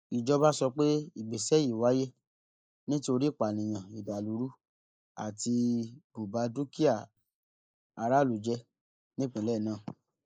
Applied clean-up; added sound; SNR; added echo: neural mask model Resemble Enhance denoiser.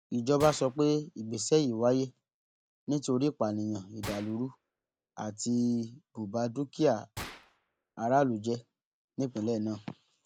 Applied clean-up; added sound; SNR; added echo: none; Gunshot, gunfire; 19 dB; none.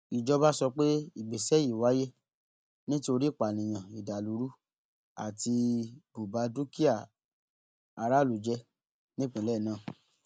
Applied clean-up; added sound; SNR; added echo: none; none; none; none.